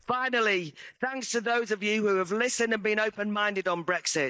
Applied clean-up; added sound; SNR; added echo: neural mask model DeepFilterNet 3.